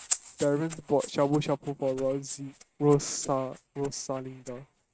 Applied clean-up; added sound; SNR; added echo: neural mask model RNNoise.